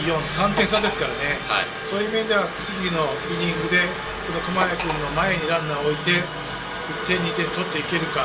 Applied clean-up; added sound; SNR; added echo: none; Cutlery, silverware; 9 dB; reverberation time 0.2 s.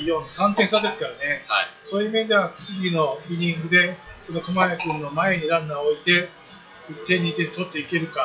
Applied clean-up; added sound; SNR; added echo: classical method WPE with log-MMSE.